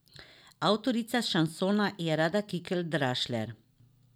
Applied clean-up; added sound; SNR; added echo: none; none; none; none.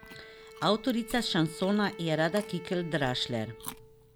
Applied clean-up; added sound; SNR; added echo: none; Bowed string instrument + Chewing, mastication; 15 dB; none.